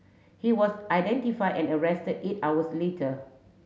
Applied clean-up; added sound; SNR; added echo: none; none; none; none.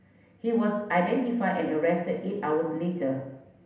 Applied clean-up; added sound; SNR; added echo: none; none; none; reverberation time 0.8 s.